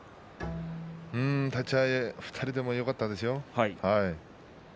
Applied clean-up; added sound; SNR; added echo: none; Bowed string instrument; 15 dB; none.